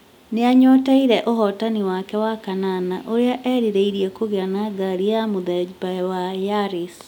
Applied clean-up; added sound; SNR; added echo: none; none; none; none.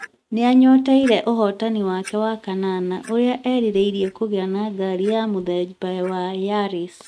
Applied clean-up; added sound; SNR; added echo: neural mask model RNNoise.